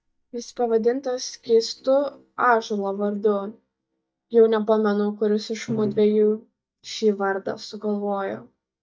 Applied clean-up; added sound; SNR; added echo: neural mask model DeepFilterNet 3.